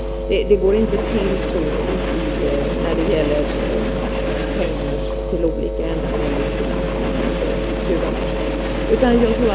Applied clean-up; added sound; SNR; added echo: none; Train; 7 dB; none.